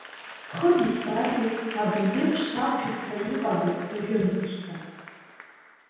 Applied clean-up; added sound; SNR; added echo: none; Applause / Crowd; 13 dB; reverberation time 1.2 s.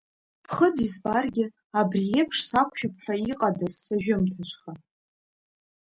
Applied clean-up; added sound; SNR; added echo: none; none; none; none.